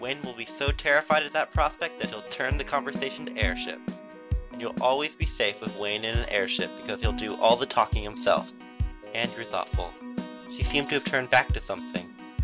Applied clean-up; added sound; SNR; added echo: none; Keyboard (musical); 4 dB; none.